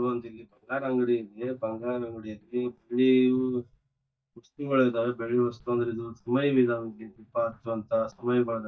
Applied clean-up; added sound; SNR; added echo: neural mask model DeepFilterNet 3.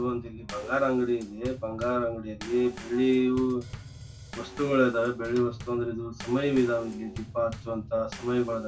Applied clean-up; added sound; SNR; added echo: none; Bass drum / Snare drum / Drum kit; 14 dB; reverberation time 0.2 s.